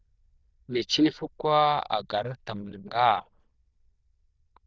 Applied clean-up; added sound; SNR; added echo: neural diffusion model UNIVERSE++.